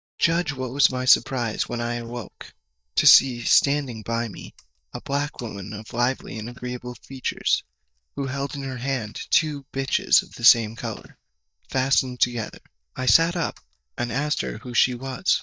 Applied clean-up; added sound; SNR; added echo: neural mask model DeepFilterNet 3.